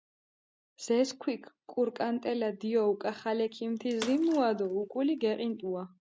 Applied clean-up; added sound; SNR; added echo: none; Bathtub (filling or washing) / Water / Splash, splatter; 17 dB; none.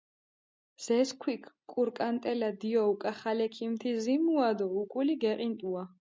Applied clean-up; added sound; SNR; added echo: none; none; none; none.